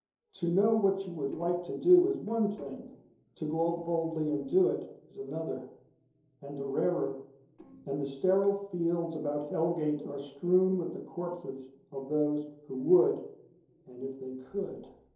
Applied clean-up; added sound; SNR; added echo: neural separator model SepFormer DNS4.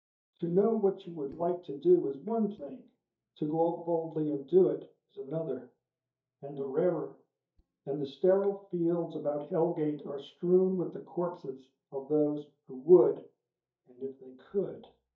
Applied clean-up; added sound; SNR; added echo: neural mask model DeepFilterNet 3.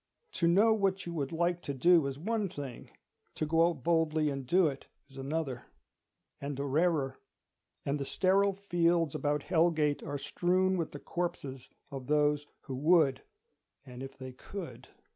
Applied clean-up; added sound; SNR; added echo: none; none; none; none.